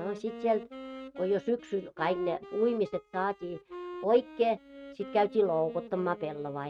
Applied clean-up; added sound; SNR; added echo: neural mask model RNNoise.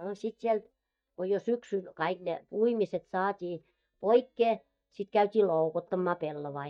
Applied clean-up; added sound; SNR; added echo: neural mask model DeepFilterNet 3.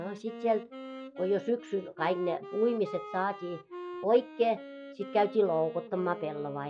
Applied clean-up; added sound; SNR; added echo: classical method log-MMSE.